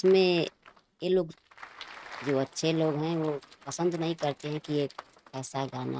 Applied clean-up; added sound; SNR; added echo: neural mask model RNNoise.